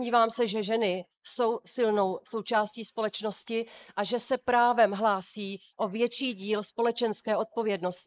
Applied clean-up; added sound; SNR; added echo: neural mask model Resemble Enhance denoiser.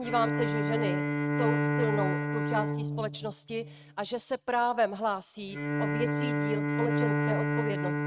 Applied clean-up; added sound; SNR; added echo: neural mask model RNNoise.